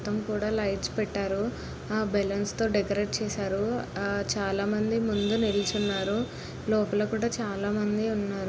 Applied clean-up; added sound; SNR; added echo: none; none; none; none.